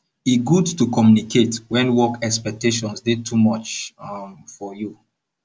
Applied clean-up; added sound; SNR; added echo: none; none; none; none.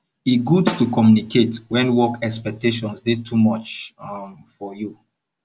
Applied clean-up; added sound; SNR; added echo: none; Snare drum; 11 dB; none.